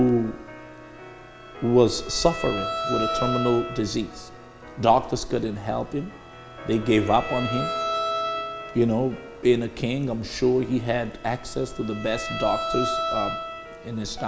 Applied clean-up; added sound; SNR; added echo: none; Bowed string instrument; 8 dB; none.